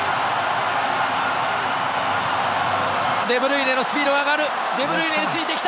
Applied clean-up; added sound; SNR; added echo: none; none; none; none.